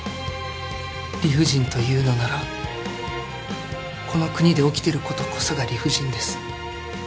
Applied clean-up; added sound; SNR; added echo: none; none; none; none.